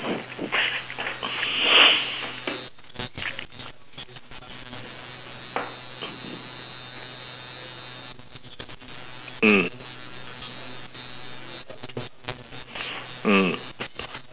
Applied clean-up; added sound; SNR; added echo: none; none; none; none.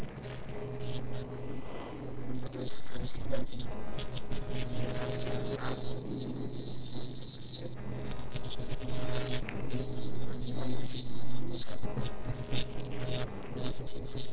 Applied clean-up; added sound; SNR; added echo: neural separator model SepFormer DNS4.